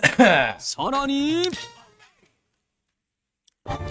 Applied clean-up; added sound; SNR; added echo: neural mask model RNNoise.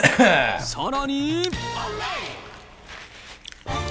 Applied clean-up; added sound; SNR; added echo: none; Chewing, mastication / Cough; -4 dB; none.